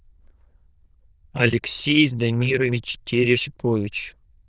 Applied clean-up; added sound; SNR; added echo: neural diffusion model UNIVERSE++.